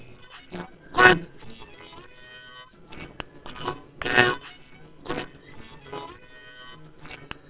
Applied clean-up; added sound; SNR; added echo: neural separator model SepFormer WHAMR!.